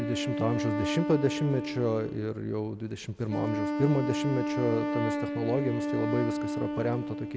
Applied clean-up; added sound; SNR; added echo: none; Wind instrument, woodwind instrument; 2 dB; none.